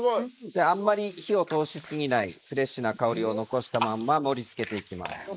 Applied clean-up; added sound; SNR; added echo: neural mask model Resemble Enhance denoiser.